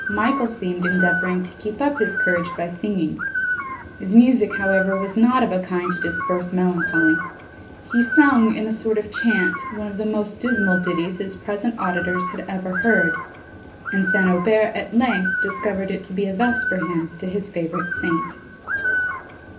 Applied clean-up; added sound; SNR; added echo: none; Bird; 5 dB; reverberation time 0.3 s.